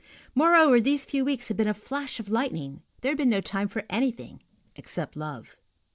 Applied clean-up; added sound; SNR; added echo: none; none; none; none.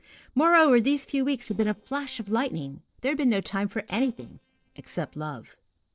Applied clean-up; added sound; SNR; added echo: neural separator model SepFormer DNS4.